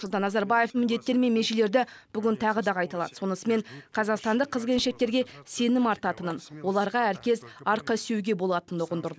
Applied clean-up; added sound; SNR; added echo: neural mask model Resemble Enhance denoiser.